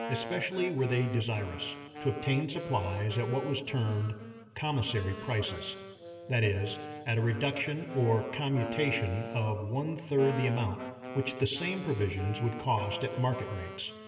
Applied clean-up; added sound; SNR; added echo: none; Wind instrument, woodwind instrument; 11 dB; reverberation time 1.9 s.